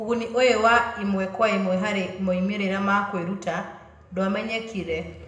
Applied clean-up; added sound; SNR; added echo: none; none; none; reverberation time 0.8 s.